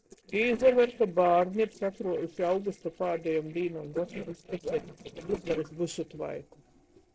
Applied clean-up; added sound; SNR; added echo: neural separator model SepFormer DNS4.